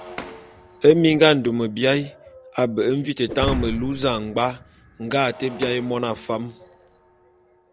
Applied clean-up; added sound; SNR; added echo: none; Shatter; 14 dB; none.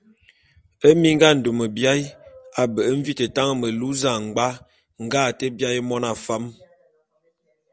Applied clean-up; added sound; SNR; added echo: none; none; none; none.